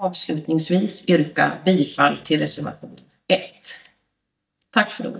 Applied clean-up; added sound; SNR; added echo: neural mask model DeepFilterNet 3.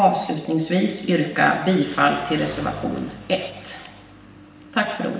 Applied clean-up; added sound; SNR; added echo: none; Engine; 20 dB; reverberation time 1.0 s.